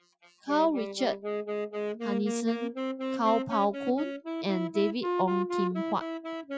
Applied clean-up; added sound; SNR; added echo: classical method Wiener filter.